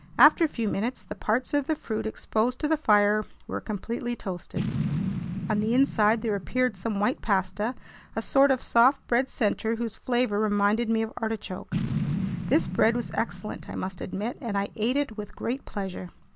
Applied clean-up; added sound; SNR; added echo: none; Boom; 10 dB; none.